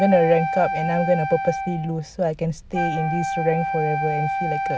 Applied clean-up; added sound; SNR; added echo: none; Wind instrument, woodwind instrument; 3 dB; none.